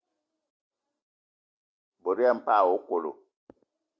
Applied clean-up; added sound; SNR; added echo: none; none; none; none.